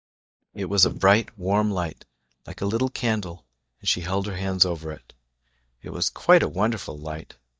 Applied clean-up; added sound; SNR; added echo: neural mask model DeepFilterNet 3.